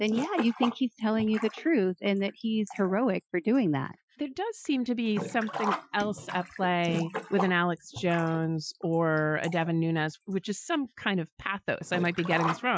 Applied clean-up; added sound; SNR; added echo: classical method Wiener filter.